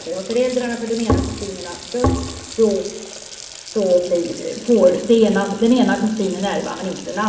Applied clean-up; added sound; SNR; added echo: none; Water tap, faucet; 17 dB; reverberation time 0.9 s.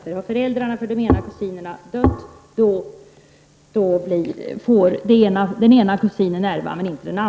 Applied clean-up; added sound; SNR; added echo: none; none; none; none.